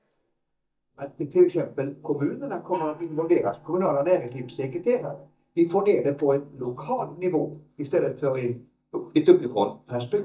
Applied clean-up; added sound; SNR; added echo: neural mask model DeepFilterNet 3.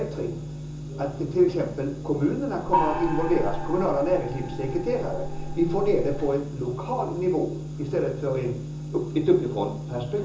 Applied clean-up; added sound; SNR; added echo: none; Gong; 3 dB; reverberation time 0.6 s.